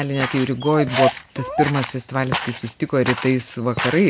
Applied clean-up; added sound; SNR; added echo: none; Walk, footsteps + Dog; 5 dB; none.